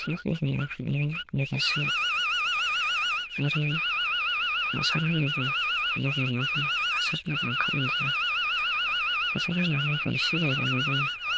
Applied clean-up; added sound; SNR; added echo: neural diffusion model UNIVERSE++.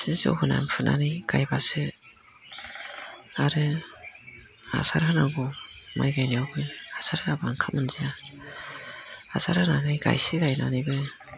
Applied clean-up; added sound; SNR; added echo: none; none; none; none.